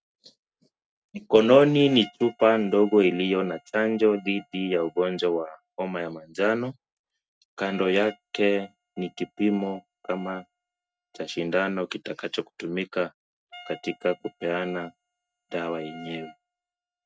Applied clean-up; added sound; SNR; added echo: neural mask model RNNoise.